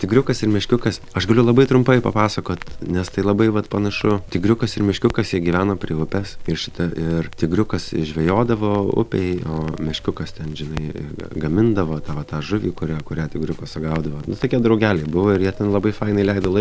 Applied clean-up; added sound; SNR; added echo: none; Crackle; 14 dB; none.